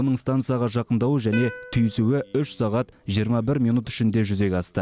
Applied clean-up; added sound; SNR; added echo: none; Plucked string instrument; 18 dB; none.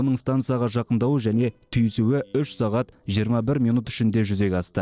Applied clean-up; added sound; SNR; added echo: neural separator model SepFormer DNS4.